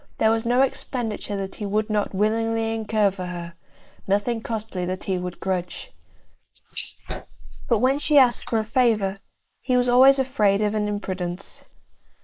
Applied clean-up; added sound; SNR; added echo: neural mask model Resemble Enhance denoiser.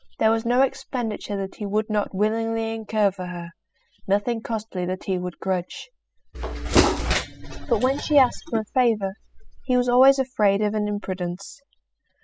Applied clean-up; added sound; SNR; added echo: classical method spectral subtraction.